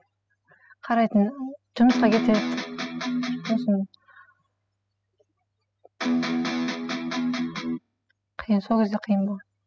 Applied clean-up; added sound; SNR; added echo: classical method spectral subtraction.